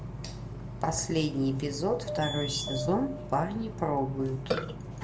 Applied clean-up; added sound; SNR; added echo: none; Burping, eructation; 5 dB; reverberation time 0.4 s.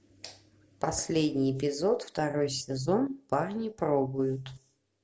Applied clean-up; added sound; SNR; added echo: none; none; none; none.